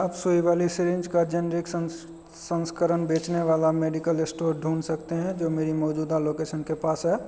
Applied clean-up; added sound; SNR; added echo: none; none; none; none.